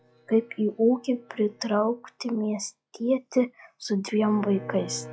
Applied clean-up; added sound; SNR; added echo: classical method log-MMSE.